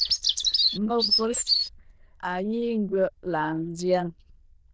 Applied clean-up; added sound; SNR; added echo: neural diffusion model UNIVERSE++.